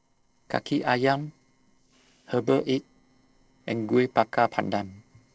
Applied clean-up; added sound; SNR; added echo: neural separator model SepFormer DNS4.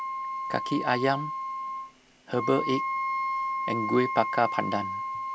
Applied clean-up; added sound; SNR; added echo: none; Wind instrument, woodwind instrument; 2 dB; none.